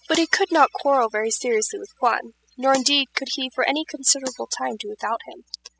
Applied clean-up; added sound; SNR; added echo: classical method spectral subtraction.